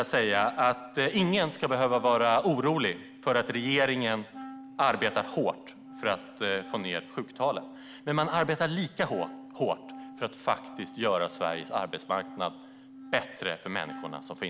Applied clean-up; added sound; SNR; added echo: none; Wind instrument, woodwind instrument; 17 dB; none.